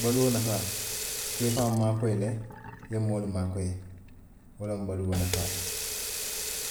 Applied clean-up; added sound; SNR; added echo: none; Sink (filling or washing) / Water tap, faucet; 6 dB; none.